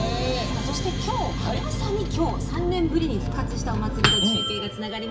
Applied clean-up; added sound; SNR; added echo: none; Microwave oven; -1 dB; reverberation time 1.6 s.